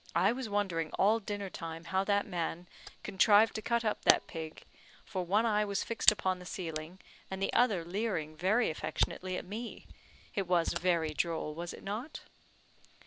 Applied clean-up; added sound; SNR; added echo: none; Camera; 9 dB; none.